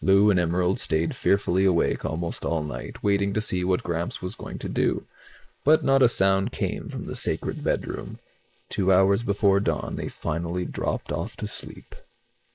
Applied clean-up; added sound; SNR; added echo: neural mask model Resemble Enhance denoiser.